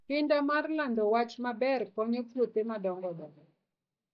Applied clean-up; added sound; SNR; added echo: neural mask model DeepFilterNet 3.